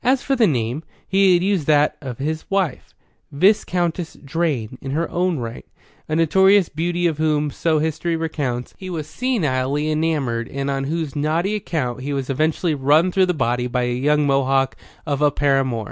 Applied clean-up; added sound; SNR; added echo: none; none; none; none.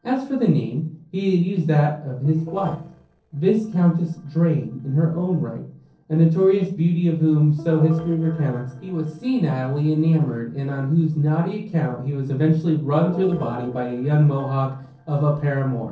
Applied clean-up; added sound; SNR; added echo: neural separator model SepFormer DNS4.